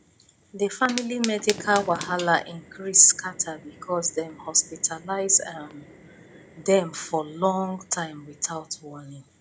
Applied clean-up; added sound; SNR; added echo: none; Fire; 16 dB; none.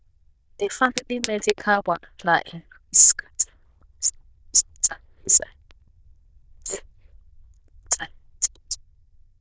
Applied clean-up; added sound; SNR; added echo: neural diffusion model UNIVERSE++.